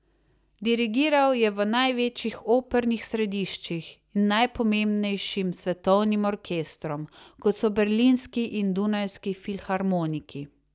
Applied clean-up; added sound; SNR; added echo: none; none; none; none.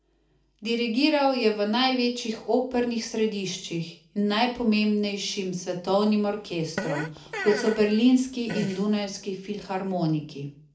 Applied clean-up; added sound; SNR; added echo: none; Fart; 10 dB; reverberation time 0.4 s.